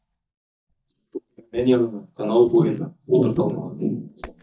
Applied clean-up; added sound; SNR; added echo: neural mask model DeepFilterNet 3.